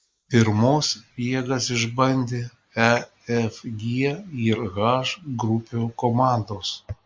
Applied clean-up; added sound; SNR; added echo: neural mask model Resemble Enhance denoiser.